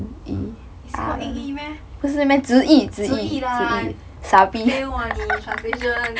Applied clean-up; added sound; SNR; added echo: none; none; none; none.